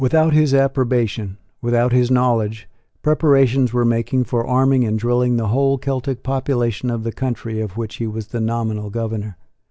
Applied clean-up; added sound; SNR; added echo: none; none; none; none.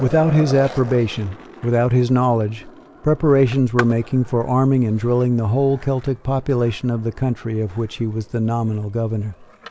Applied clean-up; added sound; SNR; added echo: none; Skateboard; 18 dB; none.